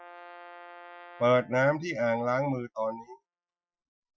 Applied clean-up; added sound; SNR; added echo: classical method Wiener filter.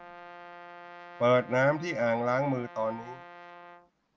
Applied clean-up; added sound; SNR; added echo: none; Brass instrument; 17 dB; none.